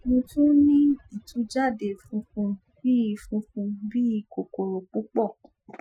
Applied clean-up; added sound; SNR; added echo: classical method Wiener filter.